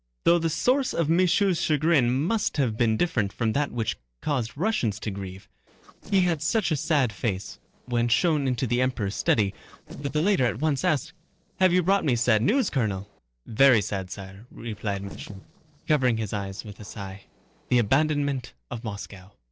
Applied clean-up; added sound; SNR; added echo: neural separator model SepFormer DNS4.